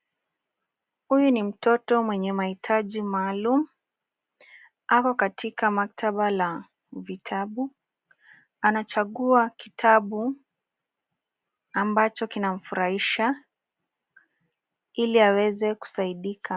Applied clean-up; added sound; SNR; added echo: none; none; none; none.